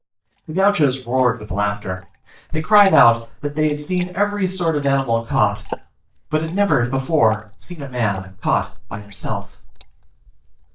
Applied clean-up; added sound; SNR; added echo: neural mask model DeepFilterNet 3.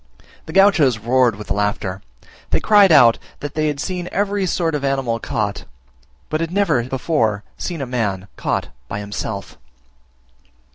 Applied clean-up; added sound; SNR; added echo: none; none; none; none.